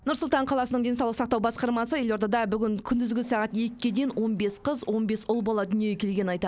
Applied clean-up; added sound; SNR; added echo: none; none; none; none.